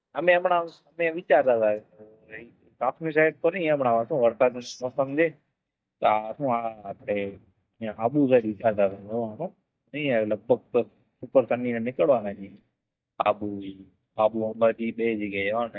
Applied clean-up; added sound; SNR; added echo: neural mask model DeepFilterNet 3.